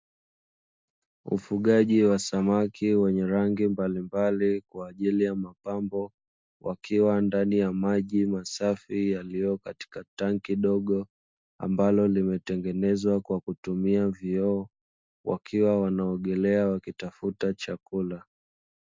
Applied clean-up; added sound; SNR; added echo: none; none; none; none.